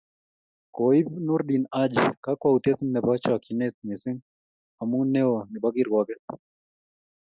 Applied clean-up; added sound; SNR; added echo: none; none; none; none.